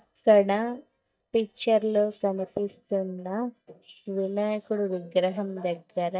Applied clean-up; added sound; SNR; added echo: neural mask model DeepFilterNet 3.